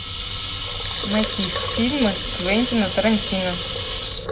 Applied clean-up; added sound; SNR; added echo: none; Water tap, faucet / Liquid; 3 dB; reverberation time 0.9 s.